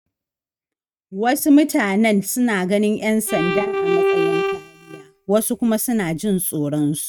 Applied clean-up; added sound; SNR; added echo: neural mask model RNNoise.